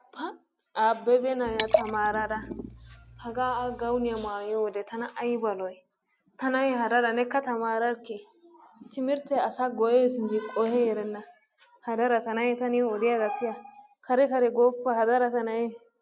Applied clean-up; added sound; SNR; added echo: none; Liquid; 6 dB; none.